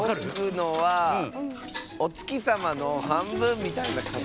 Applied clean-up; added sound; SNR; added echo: none; Coin (dropping); 8 dB; none.